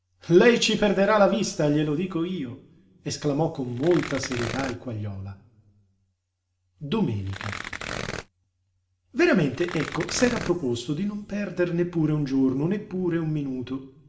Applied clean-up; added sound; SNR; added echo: none; Tearing; 9 dB; reverberation time 1.6 s.